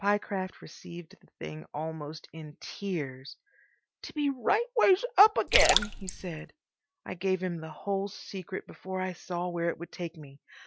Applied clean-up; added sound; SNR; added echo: none; Splash, splatter; -2 dB; none.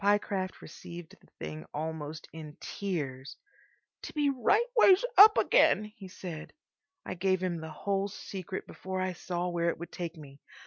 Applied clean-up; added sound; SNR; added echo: none; none; none; none.